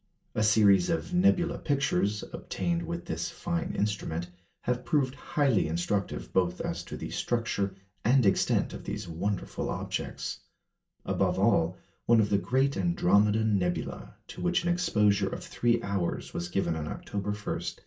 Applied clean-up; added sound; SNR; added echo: none; none; none; reverberation time 0.2 s.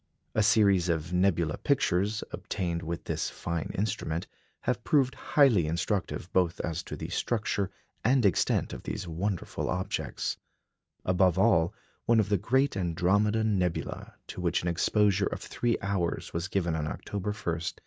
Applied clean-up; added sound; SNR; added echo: none; none; none; none.